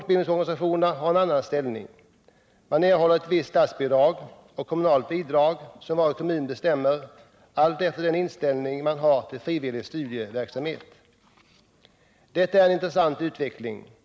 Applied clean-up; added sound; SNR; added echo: none; none; none; none.